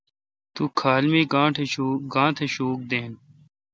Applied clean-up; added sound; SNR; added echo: none; none; none; none.